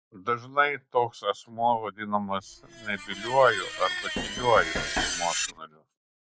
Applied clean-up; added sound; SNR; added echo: none; Screech + Knock; 6 dB; none.